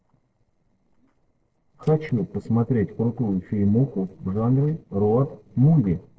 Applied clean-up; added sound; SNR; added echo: neural separator model SepFormer DNS4.